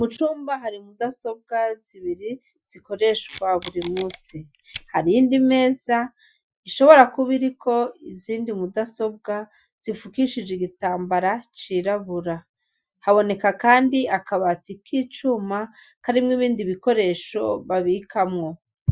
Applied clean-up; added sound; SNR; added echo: classical method Wiener filter.